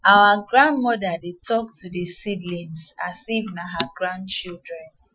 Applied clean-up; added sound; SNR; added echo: classical method Wiener filter.